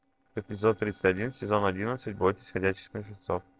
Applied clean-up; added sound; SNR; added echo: neural separator model SepFormer DNS4.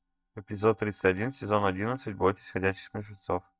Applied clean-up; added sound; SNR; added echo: neural mask model DeepFilterNet 3.